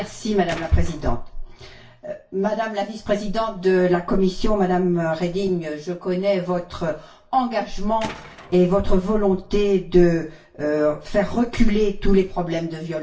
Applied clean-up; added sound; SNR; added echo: none; Tools; 17 dB; reverberation time 0.3 s.